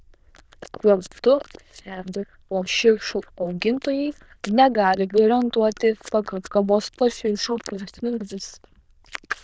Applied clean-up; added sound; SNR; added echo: neural diffusion model UNIVERSE++.